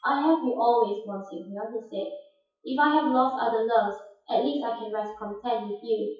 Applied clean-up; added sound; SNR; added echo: classical method WPE with log-MMSE.